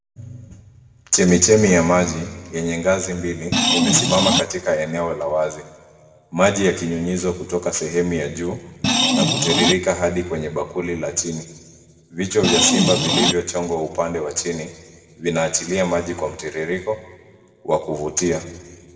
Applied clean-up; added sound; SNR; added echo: none; Screech; -3 dB; reverberation time 1.4 s.